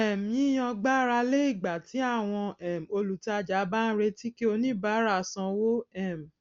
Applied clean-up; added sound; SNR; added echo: none; none; none; none.